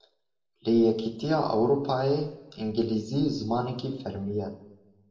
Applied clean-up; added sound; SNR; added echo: none; none; none; reverberation time 0.6 s.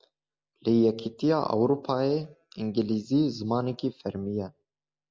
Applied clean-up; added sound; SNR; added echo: none; none; none; none.